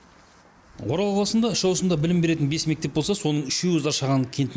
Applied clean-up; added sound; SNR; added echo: none; none; none; none.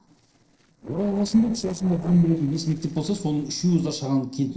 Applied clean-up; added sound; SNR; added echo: neural separator model SepFormer DNS4.